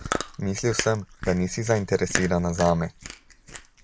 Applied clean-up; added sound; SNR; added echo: none; Chewing, mastication; 9 dB; none.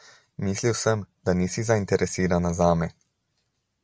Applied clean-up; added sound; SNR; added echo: none; none; none; none.